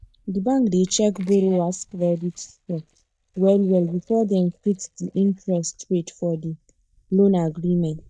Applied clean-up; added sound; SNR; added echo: neural mask model DeepFilterNet 3.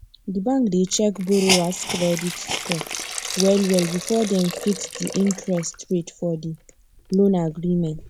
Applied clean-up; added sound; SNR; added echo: none; Hiss; 9 dB; none.